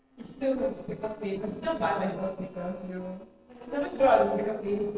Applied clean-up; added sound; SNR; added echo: neural separator model SepFormer DNS4.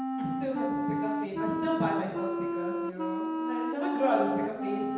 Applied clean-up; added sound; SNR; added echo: none; Wind instrument, woodwind instrument; -1 dB; reverberation time 1.2 s.